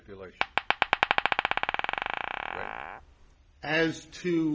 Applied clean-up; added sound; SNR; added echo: none; Glass; -5 dB; none.